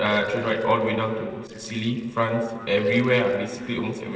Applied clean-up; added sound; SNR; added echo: neural separator model SepFormer DNS4.